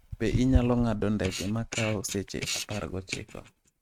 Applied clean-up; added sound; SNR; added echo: neural mask model RNNoise.